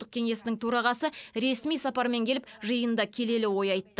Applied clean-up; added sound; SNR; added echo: none; none; none; none.